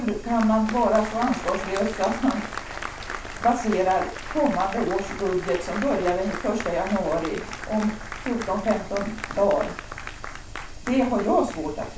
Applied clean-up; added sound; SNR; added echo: none; Applause; 11 dB; reverberation time 0.3 s.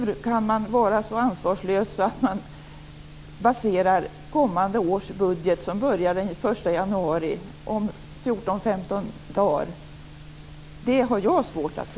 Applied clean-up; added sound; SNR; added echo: none; none; none; none.